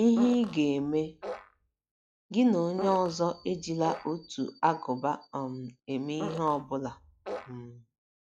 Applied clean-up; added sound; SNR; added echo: classical method log-MMSE.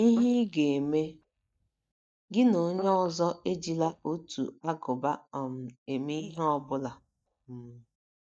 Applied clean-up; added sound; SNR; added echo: neural mask model DeepFilterNet 3.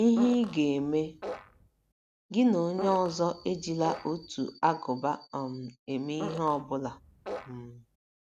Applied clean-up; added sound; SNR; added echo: none; Fart; 13 dB; none.